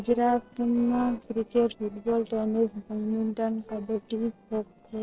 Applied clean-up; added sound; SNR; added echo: neural separator model SepFormer DNS4.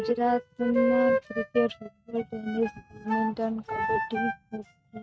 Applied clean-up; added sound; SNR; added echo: neural mask model RNNoise.